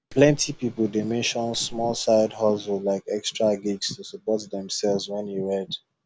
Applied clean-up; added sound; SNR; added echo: none; Clapping; 19 dB; none.